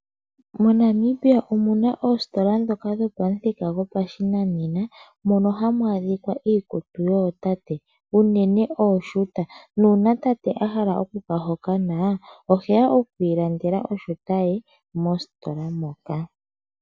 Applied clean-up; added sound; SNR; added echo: none; none; none; none.